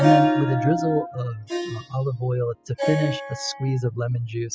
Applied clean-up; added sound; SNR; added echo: classical method spectral subtraction.